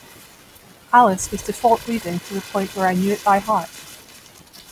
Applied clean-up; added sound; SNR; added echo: none; Crumpling, crinkling; 19 dB; none.